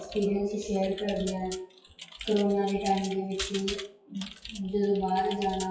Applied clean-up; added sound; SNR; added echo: classical method WPE with log-MMSE.